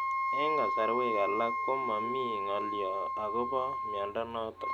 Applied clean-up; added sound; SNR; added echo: none; Wind instrument, woodwind instrument; -1 dB; none.